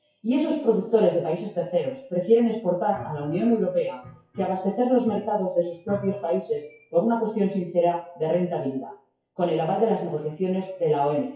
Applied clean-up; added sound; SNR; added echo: classical method WPE with log-MMSE.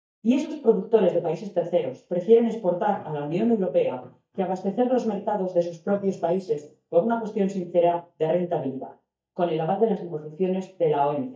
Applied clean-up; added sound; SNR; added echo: neural mask model DeepFilterNet 3.